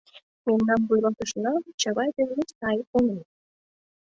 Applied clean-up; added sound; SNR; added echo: none; none; none; none.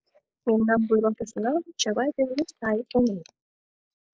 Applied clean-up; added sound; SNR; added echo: neural mask model Resemble Enhance denoiser.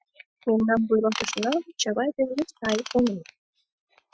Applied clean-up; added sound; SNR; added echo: classical method Wiener filter.